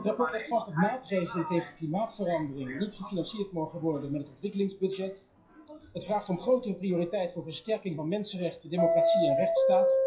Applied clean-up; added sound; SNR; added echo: classical method WPE with log-MMSE.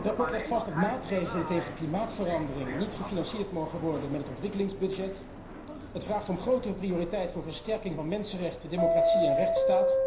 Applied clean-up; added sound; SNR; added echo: none; Subway, metro, underground; 0 dB; reverberation time 0.5 s.